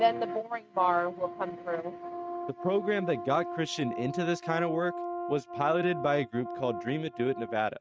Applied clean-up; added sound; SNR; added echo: neural mask model RNNoise.